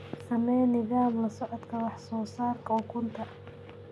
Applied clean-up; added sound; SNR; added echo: none; none; none; none.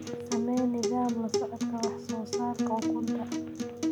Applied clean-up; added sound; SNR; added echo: none; Acoustic guitar; 0 dB; none.